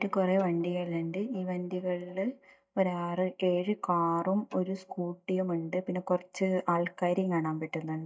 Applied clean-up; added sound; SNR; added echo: neural mask model DeepFilterNet 3.